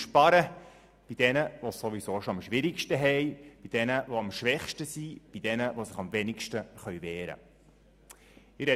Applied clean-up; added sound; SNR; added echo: none; none; none; none.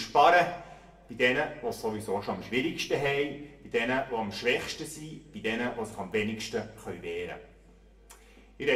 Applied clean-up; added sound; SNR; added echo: none; none; none; reverberation time 0.6 s.